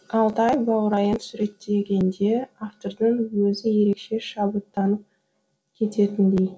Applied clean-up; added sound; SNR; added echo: none; none; none; none.